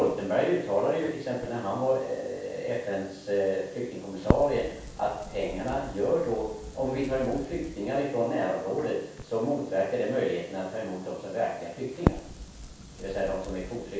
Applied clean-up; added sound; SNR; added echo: none; Crackle; 9 dB; reverberation time 0.7 s.